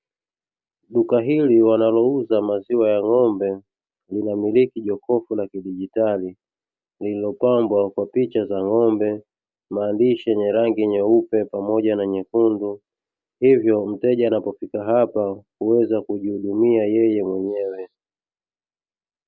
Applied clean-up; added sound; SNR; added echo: none; none; none; none.